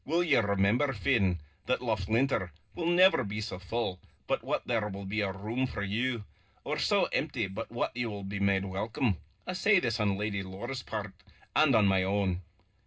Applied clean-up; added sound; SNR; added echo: none; none; none; reverberation time 0.2 s.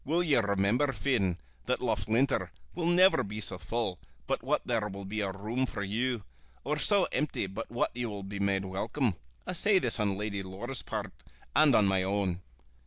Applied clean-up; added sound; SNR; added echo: none; none; none; none.